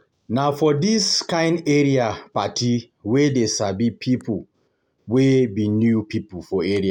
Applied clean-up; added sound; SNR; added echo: none; none; none; none.